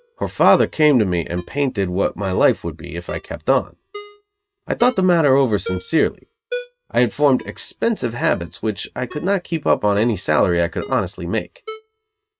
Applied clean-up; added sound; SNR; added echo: neural mask model RNNoise.